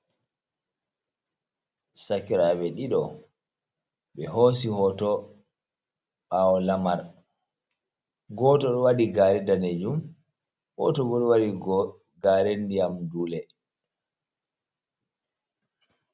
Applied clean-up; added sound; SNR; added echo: none; none; none; none.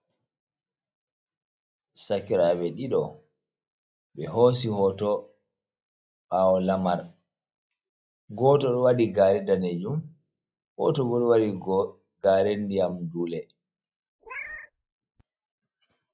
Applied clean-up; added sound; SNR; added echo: classical method log-MMSE.